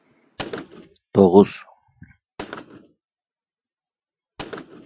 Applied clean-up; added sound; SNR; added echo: classical method Wiener filter.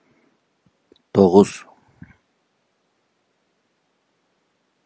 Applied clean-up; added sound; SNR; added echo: none; none; none; none.